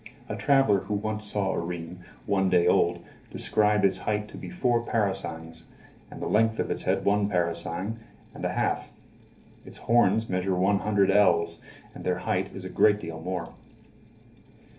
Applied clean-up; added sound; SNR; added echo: none; none; none; reverberation time 0.3 s.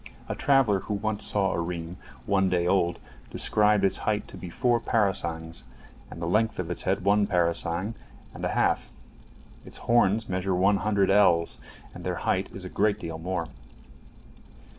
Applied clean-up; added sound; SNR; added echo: none; none; none; none.